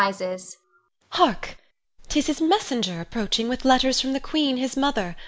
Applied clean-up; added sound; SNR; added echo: none; none; none; none.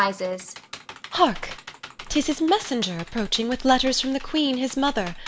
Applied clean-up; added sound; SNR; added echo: none; Computer keyboard; 18 dB; none.